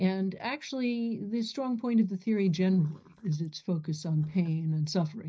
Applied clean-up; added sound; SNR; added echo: neural mask model DeepFilterNet 3.